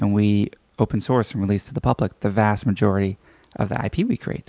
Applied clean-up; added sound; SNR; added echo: none; none; none; none.